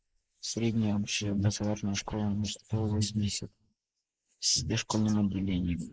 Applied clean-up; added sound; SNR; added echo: neural mask model Resemble Enhance denoiser.